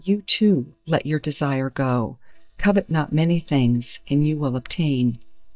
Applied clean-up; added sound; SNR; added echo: neural mask model DeepFilterNet 3.